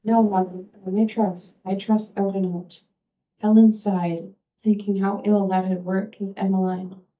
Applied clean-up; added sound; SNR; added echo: neural mask model DeepFilterNet 3.